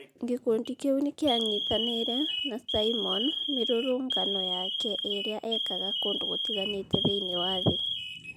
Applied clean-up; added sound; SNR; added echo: none; Alarm; 1 dB; none.